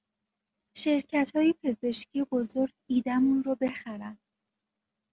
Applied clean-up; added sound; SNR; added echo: none; none; none; none.